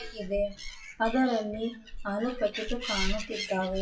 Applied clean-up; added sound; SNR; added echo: classical method WPE with log-MMSE.